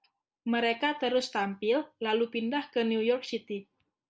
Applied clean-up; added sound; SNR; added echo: none; none; none; none.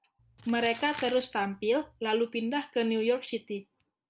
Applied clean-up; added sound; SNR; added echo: none; Crumpling, crinkling; 16 dB; none.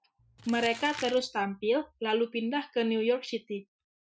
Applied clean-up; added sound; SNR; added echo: classical method Wiener filter.